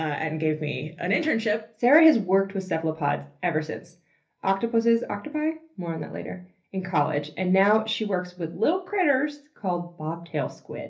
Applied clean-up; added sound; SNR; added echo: none; none; none; reverberation time 0.3 s.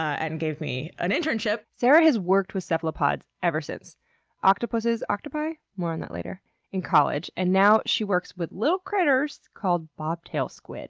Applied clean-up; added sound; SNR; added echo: none; none; none; none.